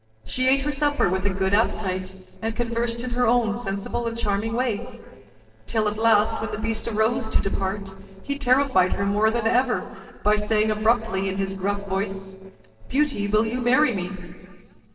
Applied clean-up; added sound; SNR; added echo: neural separator model SepFormer DNS4.